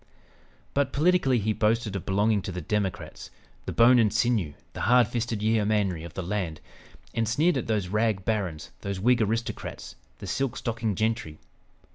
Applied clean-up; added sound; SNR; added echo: none; none; none; none.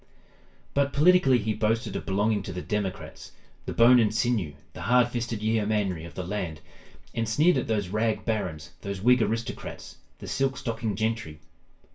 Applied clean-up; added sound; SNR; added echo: none; none; none; reverberation time 0.2 s.